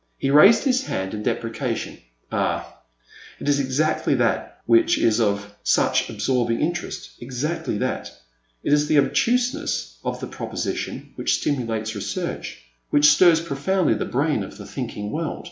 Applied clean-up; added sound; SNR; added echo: none; none; none; none.